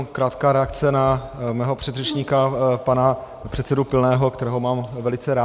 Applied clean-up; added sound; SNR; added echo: none; Brass instrument; 15 dB; none.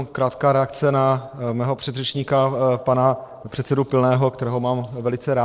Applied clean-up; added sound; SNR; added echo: neural separator model SepFormer DNS4.